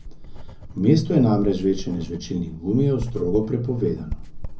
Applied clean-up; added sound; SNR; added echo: none; Writing; 11 dB; reverberation time 0.4 s.